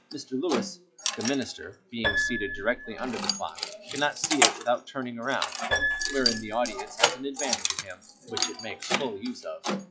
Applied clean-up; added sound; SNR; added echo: classical method log-MMSE.